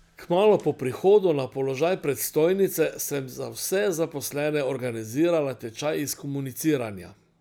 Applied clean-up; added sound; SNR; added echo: none; none; none; none.